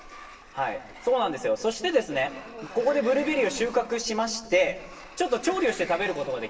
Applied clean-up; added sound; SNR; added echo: none; Sliding door; 19 dB; reverberation time 1.3 s.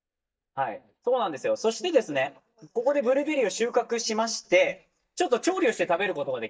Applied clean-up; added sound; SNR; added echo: neural mask model DeepFilterNet 3.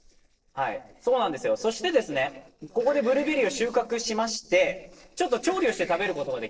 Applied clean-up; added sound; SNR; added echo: neural separator model SepFormer DNS4.